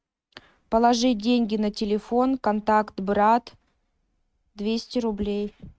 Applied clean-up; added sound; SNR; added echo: neural mask model RNNoise.